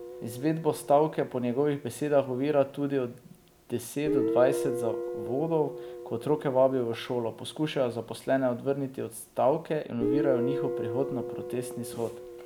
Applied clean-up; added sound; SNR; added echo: none; Guitar; 7 dB; none.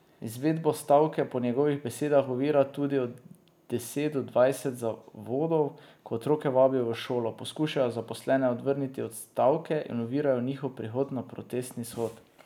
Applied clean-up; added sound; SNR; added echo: none; none; none; none.